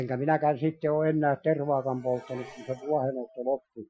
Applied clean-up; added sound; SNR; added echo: classical method Wiener filter.